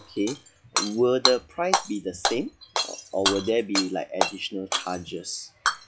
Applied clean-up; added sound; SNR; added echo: classical method log-MMSE.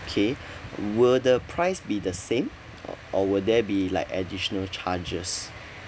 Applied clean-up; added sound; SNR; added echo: none; none; none; none.